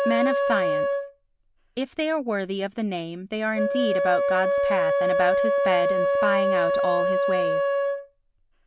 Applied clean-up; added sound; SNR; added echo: none; Wind instrument, woodwind instrument; -5 dB; none.